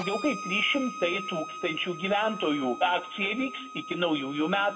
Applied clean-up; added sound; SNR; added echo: none; Bowed string instrument; 11 dB; reverberation time 0.8 s.